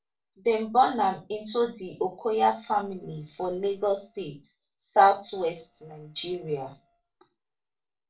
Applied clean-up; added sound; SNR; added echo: neural separator model SepFormer DNS4.